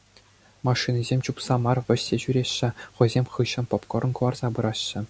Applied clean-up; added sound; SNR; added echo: none; none; none; none.